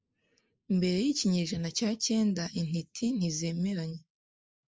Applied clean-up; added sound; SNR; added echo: neural mask model Resemble Enhance denoiser.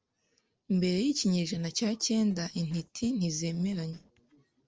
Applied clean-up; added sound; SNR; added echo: neural separator model SepFormer DNS4.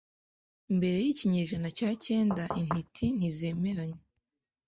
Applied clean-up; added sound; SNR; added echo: neural mask model DeepFilterNet 3.